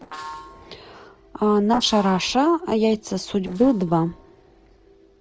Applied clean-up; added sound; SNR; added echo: neural separator model SepFormer DNS4.